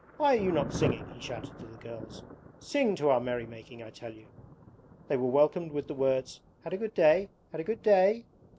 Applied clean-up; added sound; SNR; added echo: none; Thunder; 12 dB; none.